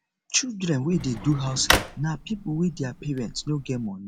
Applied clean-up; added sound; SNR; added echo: none; Drawer open or close; 4 dB; none.